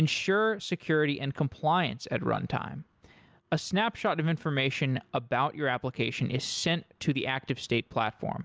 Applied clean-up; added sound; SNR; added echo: none; none; none; none.